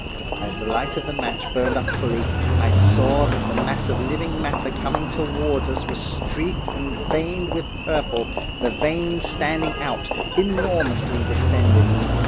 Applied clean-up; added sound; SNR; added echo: none; Engine; -4 dB; none.